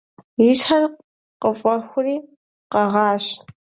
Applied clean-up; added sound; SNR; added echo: none; none; none; none.